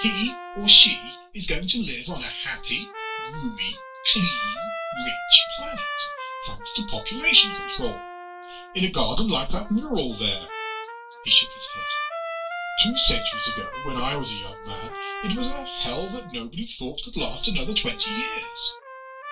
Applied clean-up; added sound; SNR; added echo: none; Trumpet; 10 dB; reverberation time 0.2 s.